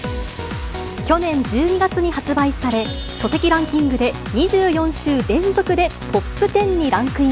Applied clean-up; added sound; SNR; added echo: none; none; none; none.